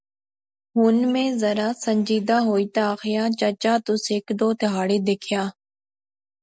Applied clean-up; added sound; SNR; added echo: none; none; none; none.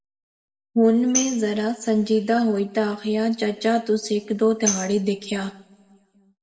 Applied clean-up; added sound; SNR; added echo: none; Tambourine; 9 dB; reverberation time 0.8 s.